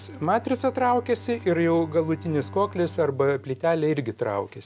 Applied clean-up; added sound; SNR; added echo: none; Bowed string instrument; 18 dB; none.